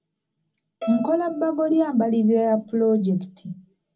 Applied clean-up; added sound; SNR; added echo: none; Bowed string instrument; 15 dB; reverberation time 0.4 s.